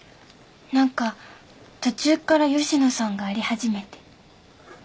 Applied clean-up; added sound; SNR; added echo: none; none; none; none.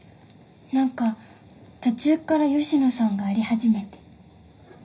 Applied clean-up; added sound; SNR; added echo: none; none; none; reverberation time 0.5 s.